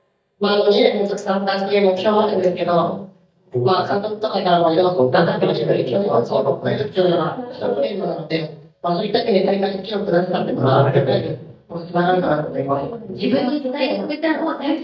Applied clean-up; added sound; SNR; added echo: neural mask model DeepFilterNet 3.